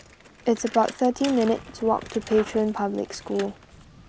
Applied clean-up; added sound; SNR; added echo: none; Bicycle; 16 dB; none.